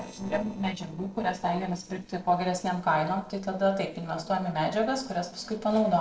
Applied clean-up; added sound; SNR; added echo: neural separator model SepFormer DNS4.